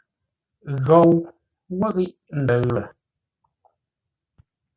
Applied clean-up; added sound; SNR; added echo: none; none; none; none.